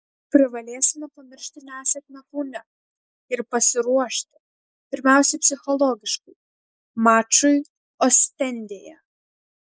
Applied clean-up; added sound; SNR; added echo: neural mask model Resemble Enhance denoiser.